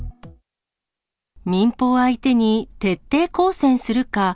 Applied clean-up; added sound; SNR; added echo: none; none; none; none.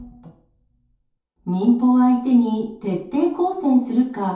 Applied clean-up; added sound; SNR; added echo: none; none; none; reverberation time 0.6 s.